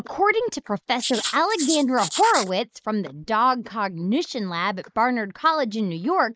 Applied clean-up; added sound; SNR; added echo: neural mask model Resemble Enhance denoiser.